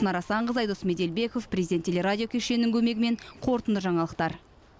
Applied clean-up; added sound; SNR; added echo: none; none; none; none.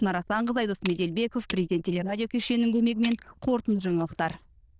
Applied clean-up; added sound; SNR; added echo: neural diffusion model UNIVERSE++.